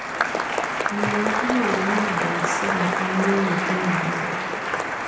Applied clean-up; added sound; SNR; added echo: none; Applause; -3 dB; reverberation time 0.8 s.